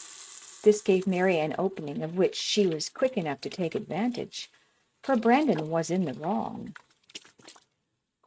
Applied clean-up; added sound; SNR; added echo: neural mask model RNNoise.